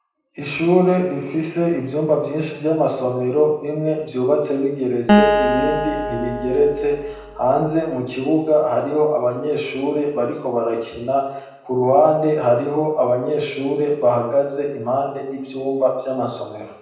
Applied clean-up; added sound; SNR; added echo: none; Acoustic guitar; 2 dB; reverberation time 0.8 s.